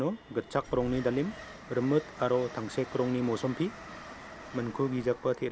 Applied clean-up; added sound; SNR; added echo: none; Train; 15 dB; none.